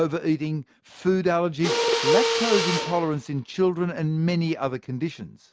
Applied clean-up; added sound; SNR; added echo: none; Mechanisms; 1 dB; none.